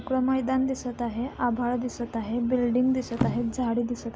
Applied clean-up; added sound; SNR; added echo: none; Percussion; 6 dB; none.